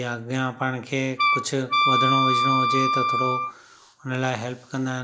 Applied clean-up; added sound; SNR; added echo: none; Wind instrument, woodwind instrument; -5 dB; none.